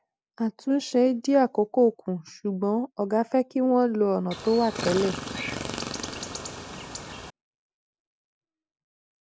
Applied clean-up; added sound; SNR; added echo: none; Chirp, tweet; 7 dB; none.